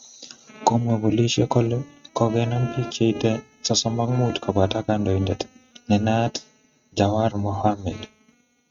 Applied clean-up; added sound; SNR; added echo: neural mask model RNNoise.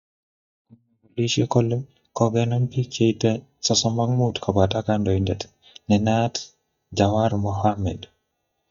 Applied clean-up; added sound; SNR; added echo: neural mask model DeepFilterNet 3.